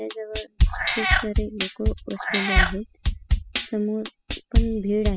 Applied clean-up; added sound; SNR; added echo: classical method spectral subtraction.